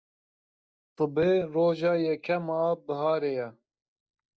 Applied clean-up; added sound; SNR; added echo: neural mask model DeepFilterNet 3.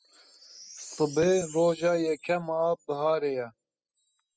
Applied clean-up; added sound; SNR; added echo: classical method spectral subtraction.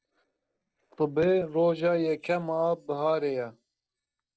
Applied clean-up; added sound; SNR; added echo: neural separator model SepFormer DNS4.